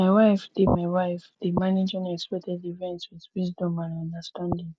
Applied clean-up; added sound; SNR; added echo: none; none; none; none.